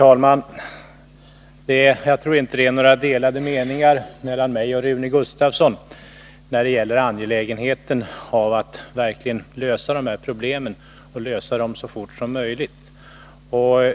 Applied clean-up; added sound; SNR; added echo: none; none; none; none.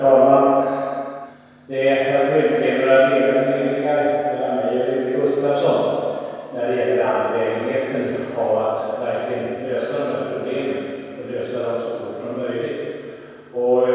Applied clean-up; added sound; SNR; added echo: none; none; none; reverberation time 2.2 s.